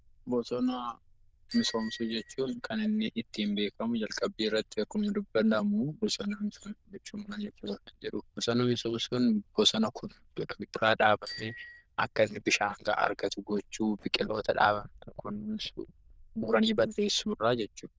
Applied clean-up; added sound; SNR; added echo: neural diffusion model UNIVERSE++.